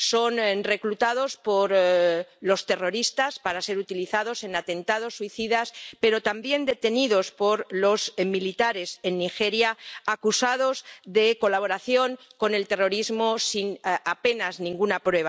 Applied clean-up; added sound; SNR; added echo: none; none; none; none.